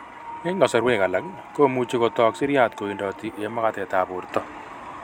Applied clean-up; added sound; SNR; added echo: none; none; none; none.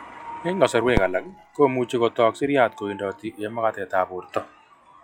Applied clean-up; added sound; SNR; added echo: classical method log-MMSE.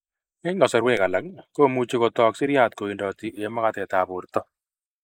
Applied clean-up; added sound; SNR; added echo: neural mask model Resemble Enhance denoiser.